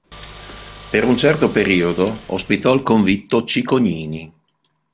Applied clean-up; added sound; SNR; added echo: none; Car; 19 dB; none.